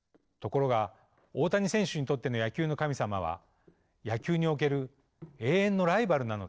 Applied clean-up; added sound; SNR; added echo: neural separator model SepFormer DNS4.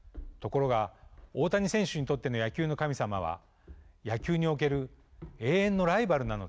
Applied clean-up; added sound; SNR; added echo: none; Walk, footsteps; 19 dB; none.